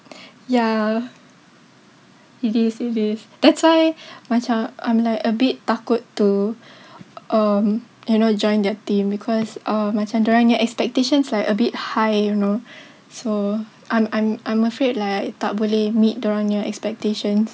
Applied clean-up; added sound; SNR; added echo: none; none; none; none.